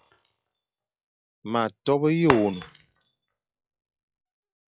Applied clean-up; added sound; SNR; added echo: classical method log-MMSE.